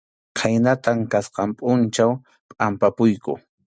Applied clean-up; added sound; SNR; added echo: none; none; none; none.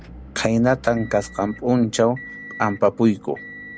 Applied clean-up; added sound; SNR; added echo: none; Motor vehicle (road) / Engine; 18 dB; none.